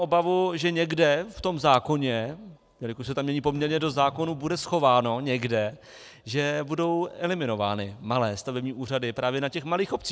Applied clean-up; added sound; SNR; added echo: none; Fireworks; 20 dB; none.